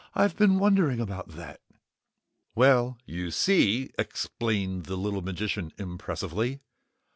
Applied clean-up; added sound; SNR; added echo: none; none; none; none.